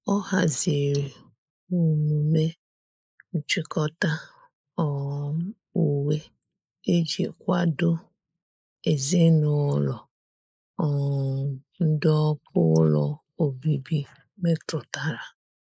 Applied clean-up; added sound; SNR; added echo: neural mask model Resemble Enhance denoiser.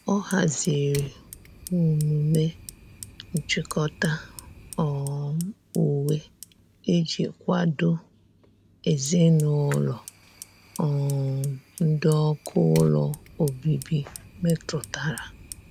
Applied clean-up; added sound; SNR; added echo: none; Fire; 19 dB; none.